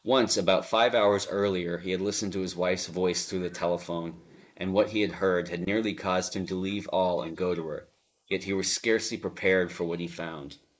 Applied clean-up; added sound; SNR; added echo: neural mask model Resemble Enhance denoiser.